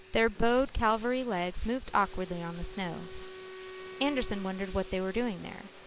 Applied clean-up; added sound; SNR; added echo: none; Wind instrument, woodwind instrument + Bathtub (filling or washing); 15 dB; none.